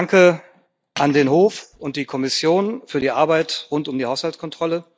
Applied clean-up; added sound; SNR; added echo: neural mask model DeepFilterNet 3.